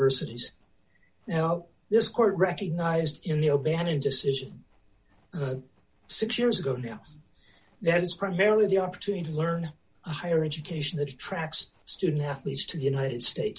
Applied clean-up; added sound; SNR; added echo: none; none; none; none.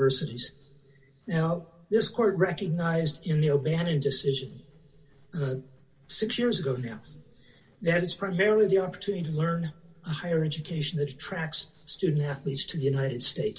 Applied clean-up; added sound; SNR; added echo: none; none; none; reverberation time 0.3 s.